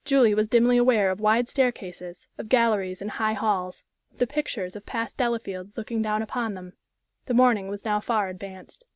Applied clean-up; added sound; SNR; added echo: none; none; none; none.